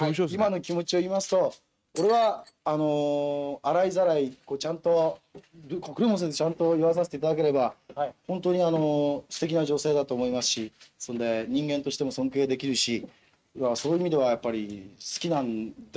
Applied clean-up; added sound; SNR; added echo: neural mask model RNNoise.